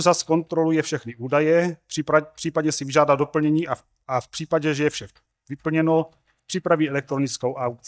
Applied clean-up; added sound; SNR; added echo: neural mask model DeepFilterNet 3.